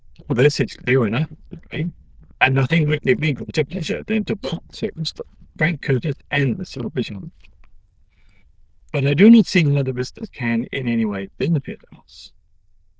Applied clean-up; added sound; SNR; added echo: neural diffusion model UNIVERSE++.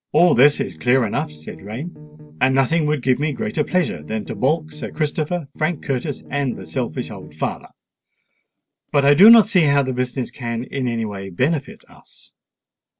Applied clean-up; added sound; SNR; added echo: neural separator model SepFormer DNS4.